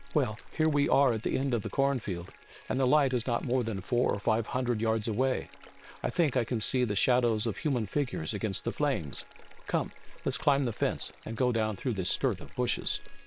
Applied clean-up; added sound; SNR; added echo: neural separator model SepFormer WHAM!.